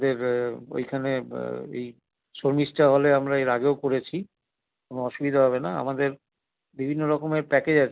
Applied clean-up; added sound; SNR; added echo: none; none; none; none.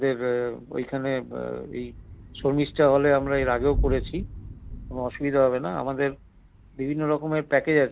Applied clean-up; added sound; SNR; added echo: none; Thunder / Rain; 11 dB; none.